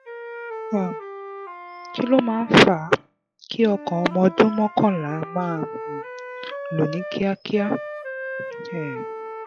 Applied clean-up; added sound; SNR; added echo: classical method log-MMSE.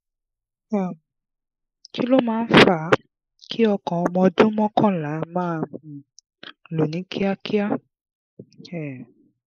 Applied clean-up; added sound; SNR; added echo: neural mask model Resemble Enhance denoiser.